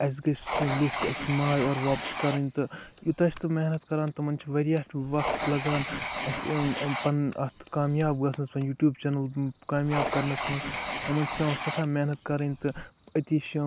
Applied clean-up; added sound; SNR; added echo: none; Writing; -1 dB; none.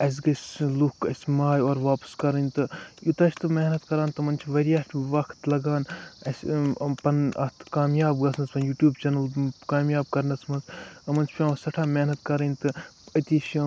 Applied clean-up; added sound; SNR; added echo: none; none; none; none.